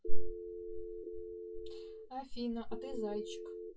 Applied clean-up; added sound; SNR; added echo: classical method WPE with log-MMSE.